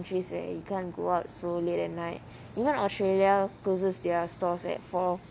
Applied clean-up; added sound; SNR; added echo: none; none; none; none.